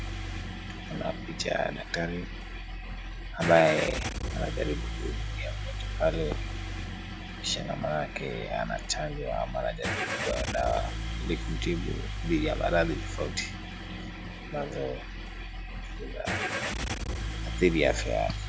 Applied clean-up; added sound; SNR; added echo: none; Engine starting / Car; 2 dB; none.